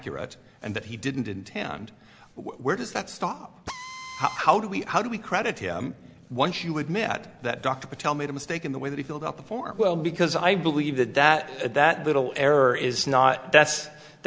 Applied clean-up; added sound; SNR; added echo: none; Drill; 17 dB; none.